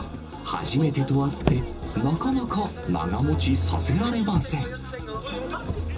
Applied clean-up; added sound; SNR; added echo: none; Motor vehicle (road); 5 dB; reverberation time 0.2 s.